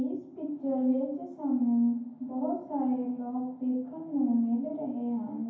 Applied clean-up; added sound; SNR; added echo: none; none; none; reverberation time 0.9 s.